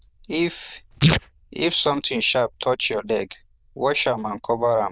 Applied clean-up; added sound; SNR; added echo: neural diffusion model UNIVERSE++.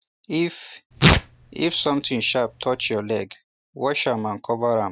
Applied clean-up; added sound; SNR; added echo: none; Tearing; -1 dB; none.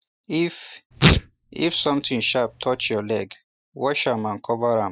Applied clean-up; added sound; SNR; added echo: neural mask model Resemble Enhance denoiser.